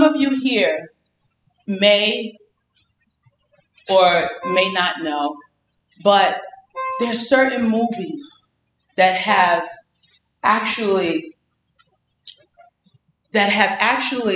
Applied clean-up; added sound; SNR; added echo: classical method spectral subtraction.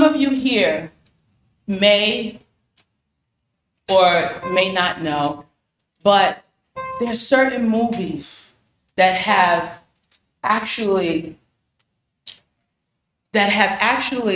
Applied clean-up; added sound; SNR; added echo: neural mask model RNNoise.